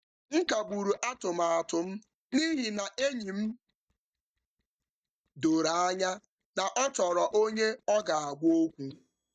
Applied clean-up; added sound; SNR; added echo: neural mask model DeepFilterNet 3.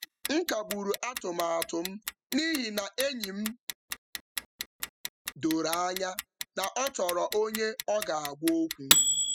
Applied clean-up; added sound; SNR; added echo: classical method spectral subtraction.